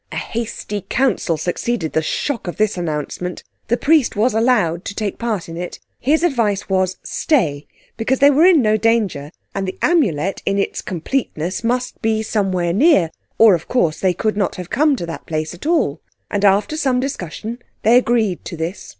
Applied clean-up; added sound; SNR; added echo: none; none; none; none.